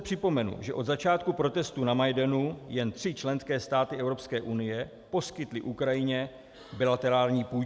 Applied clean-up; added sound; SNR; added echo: none; none; none; none.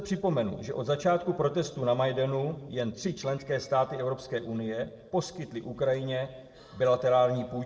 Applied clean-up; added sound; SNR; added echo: neural separator model SepFormer DNS4.